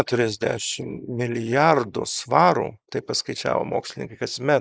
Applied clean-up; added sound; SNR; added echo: neural mask model Resemble Enhance denoiser.